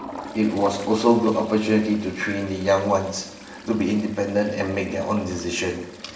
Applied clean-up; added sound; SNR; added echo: none; Toilet flush; 18 dB; reverberation time 0.8 s.